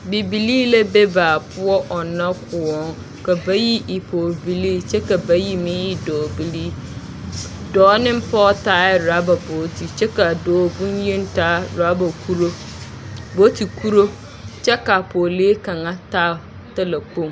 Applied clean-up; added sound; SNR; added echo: none; none; none; none.